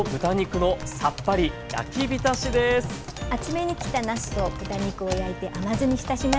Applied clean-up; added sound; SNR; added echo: none; Typing; 10 dB; none.